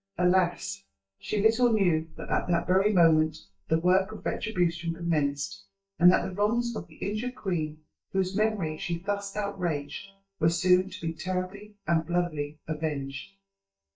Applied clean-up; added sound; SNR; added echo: neural mask model DeepFilterNet 3.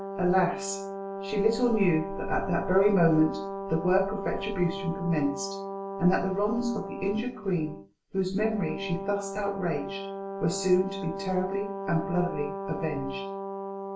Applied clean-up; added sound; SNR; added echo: none; Brass instrument; 7 dB; reverberation time 0.3 s.